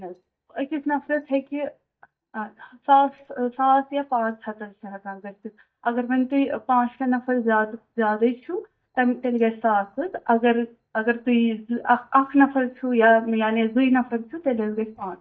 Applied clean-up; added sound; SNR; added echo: neural mask model DeepFilterNet 3.